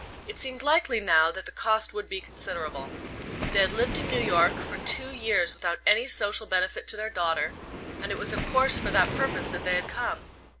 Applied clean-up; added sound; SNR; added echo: none; Waves, surf; 9 dB; none.